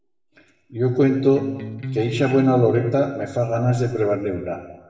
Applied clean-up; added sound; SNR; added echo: none; Electric guitar; 12 dB; reverberation time 1.0 s.